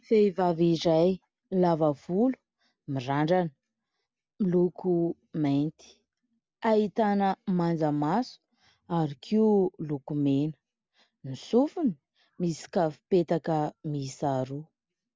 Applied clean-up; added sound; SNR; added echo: none; none; none; none.